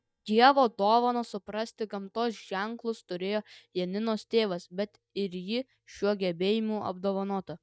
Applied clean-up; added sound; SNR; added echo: neural mask model DeepFilterNet 3.